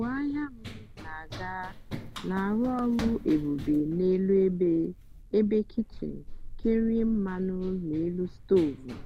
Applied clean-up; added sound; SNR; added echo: none; Run; 12 dB; none.